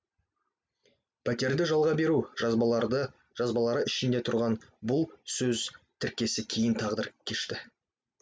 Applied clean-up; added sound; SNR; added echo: none; none; none; none.